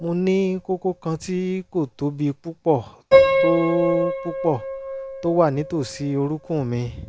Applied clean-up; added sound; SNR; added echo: none; Piano; 1 dB; none.